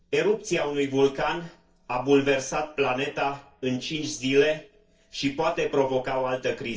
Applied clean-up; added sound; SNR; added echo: neural separator model SepFormer DNS4.